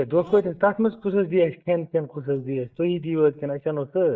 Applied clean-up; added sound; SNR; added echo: neural mask model DeepFilterNet 3.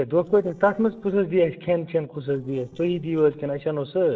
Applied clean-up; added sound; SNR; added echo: neural separator model SepFormer DNS4.